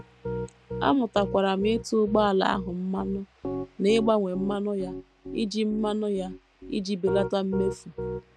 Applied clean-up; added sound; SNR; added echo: none; Piano; 10 dB; none.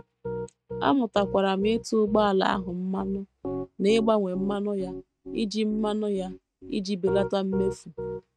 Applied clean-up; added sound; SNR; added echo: neural mask model RNNoise.